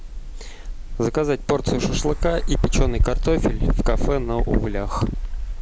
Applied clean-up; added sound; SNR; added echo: none; Bird; -1 dB; none.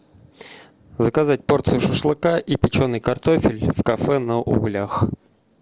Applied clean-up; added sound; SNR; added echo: none; none; none; none.